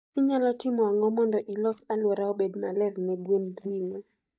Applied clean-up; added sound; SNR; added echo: neural mask model DeepFilterNet 3.